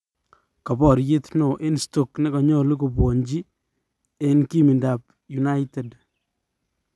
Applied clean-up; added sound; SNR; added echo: none; none; none; none.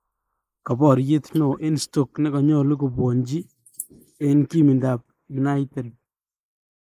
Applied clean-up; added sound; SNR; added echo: neural mask model Resemble Enhance denoiser.